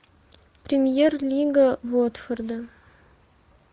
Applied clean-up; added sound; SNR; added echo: none; none; none; none.